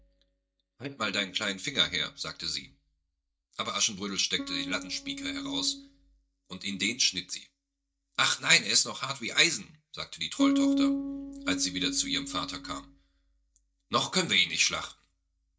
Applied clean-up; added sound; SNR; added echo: neural mask model DeepFilterNet 3.